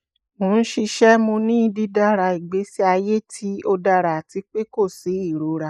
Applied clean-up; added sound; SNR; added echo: neural mask model Resemble Enhance denoiser.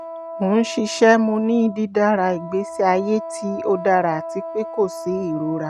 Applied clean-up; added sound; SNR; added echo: none; Wind instrument, woodwind instrument; 12 dB; none.